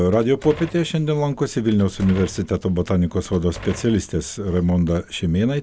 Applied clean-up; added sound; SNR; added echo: none; Door; 19 dB; none.